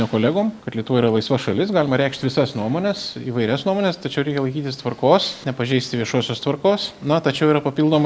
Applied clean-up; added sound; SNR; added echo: none; none; none; none.